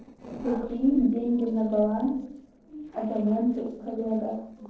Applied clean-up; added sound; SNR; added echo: neural separator model SepFormer DNS4.